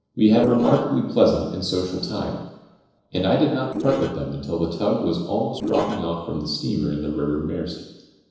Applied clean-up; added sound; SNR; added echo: neural separator model SepFormer DNS4.